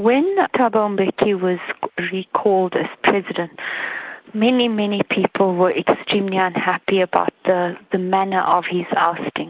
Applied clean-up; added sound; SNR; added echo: none; none; none; none.